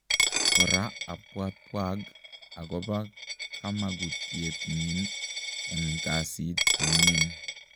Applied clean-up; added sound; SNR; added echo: none; Coin (dropping); -3 dB; none.